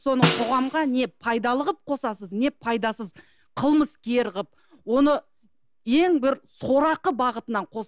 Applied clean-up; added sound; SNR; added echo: none; Snare drum; 4 dB; none.